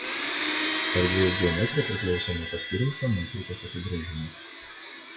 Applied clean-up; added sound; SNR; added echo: classical method WPE with log-MMSE.